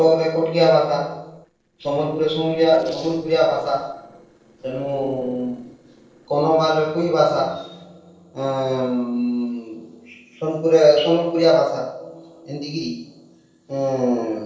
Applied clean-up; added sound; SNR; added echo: neural separator model SepFormer DNS4.